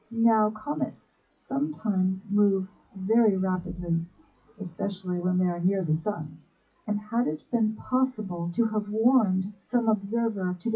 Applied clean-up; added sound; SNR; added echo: classical method WPE with log-MMSE.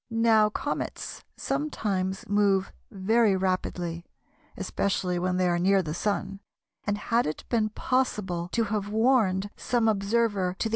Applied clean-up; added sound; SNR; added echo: none; none; none; none.